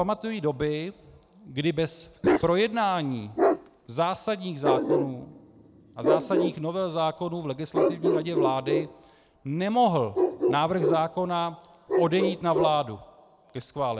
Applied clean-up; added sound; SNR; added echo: none; Bark; 1 dB; none.